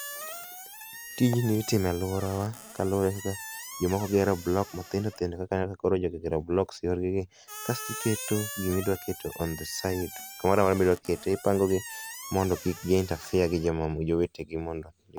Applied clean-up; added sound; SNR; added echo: none; Squeak; 14 dB; none.